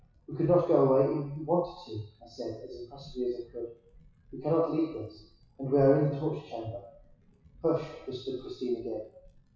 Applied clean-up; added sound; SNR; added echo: classical method WPE with log-MMSE.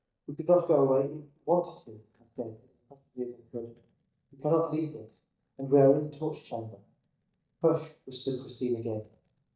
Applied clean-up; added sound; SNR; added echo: neural mask model DeepFilterNet 3.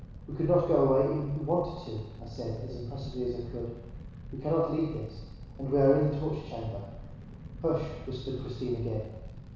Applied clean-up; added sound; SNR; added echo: none; Fire; 12 dB; reverberation time 1.1 s.